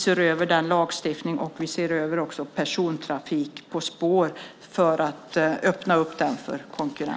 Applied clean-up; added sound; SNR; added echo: none; none; none; none.